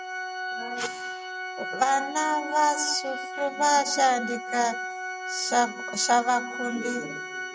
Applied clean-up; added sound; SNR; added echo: none; Organ; 7 dB; none.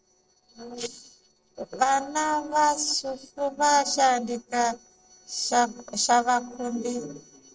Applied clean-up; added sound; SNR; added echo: neural separator model SepFormer DNS4.